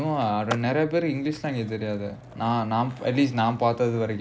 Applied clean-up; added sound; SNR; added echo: none; Skateboard; 17 dB; none.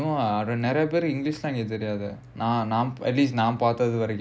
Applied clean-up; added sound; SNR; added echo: none; none; none; none.